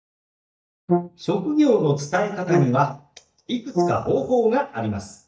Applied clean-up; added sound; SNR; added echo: neural mask model DeepFilterNet 3.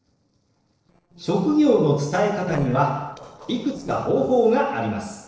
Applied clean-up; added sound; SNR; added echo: neural separator model SepFormer DNS4.